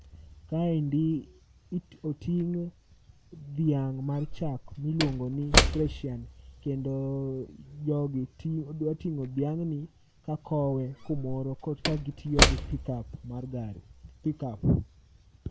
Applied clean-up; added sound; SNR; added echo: none; Slam / Wood; 3 dB; none.